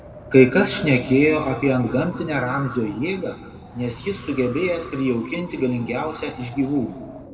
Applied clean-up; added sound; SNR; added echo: none; Wind; 17 dB; reverberation time 1.5 s.